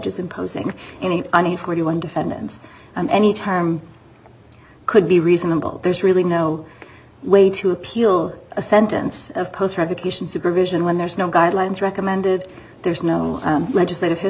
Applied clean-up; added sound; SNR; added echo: none; none; none; none.